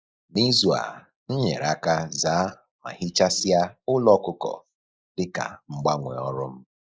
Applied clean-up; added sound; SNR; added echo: neural mask model Resemble Enhance denoiser.